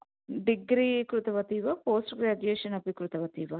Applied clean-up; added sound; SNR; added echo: none; none; none; none.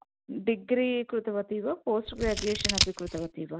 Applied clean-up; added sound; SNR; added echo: none; Scissors; 1 dB; none.